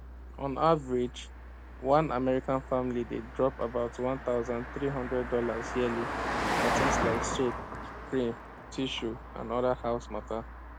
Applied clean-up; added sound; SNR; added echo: none; Car passing by; 5 dB; none.